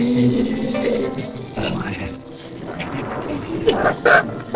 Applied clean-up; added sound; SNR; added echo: neural separator model SepFormer DNS4.